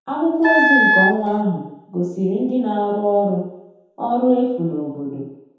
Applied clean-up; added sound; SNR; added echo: none; Wind instrument, woodwind instrument; -4 dB; reverberation time 0.8 s.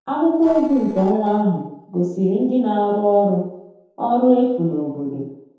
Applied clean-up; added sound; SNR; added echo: neural separator model SepFormer DNS4.